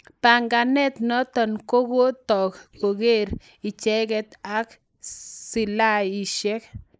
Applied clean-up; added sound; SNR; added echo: neural mask model Resemble Enhance denoiser.